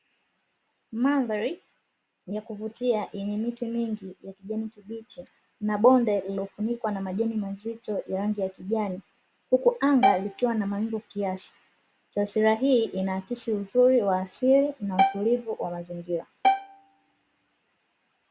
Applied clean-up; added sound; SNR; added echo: none; Bowed string instrument; 2 dB; none.